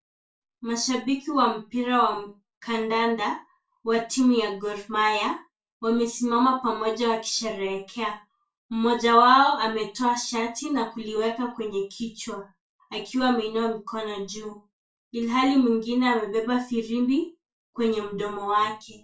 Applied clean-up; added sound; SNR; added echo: none; none; none; reverberation time 0.2 s.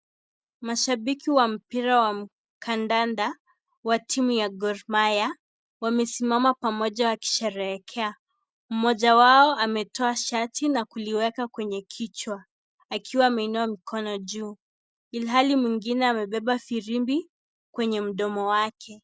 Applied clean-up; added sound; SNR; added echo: none; none; none; none.